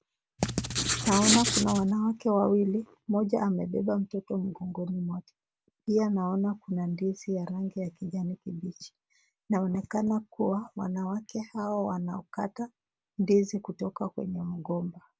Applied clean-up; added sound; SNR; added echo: none; Writing; -1 dB; none.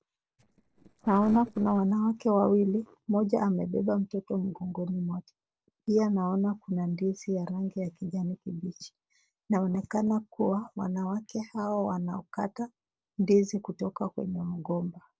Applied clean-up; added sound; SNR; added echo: neural separator model SepFormer DNS4.